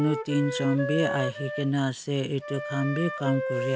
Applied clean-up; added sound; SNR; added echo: none; Wind instrument, woodwind instrument; 5 dB; none.